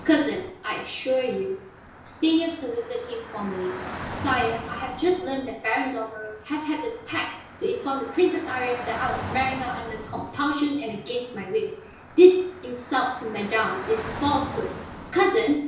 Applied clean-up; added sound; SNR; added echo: none; Traffic noise, roadway noise / Car; 13 dB; reverberation time 0.5 s.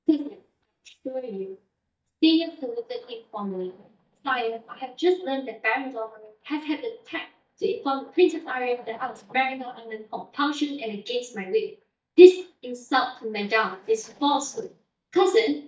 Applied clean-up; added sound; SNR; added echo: neural mask model DeepFilterNet 3.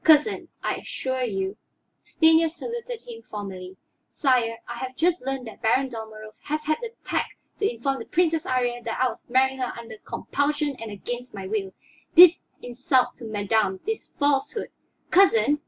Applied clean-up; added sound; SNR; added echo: none; none; none; none.